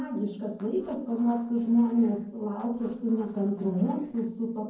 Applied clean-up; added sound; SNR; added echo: neural separator model SepFormer DNS4.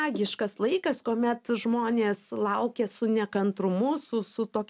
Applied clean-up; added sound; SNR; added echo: none; none; none; none.